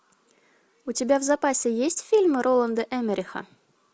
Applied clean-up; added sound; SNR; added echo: none; none; none; none.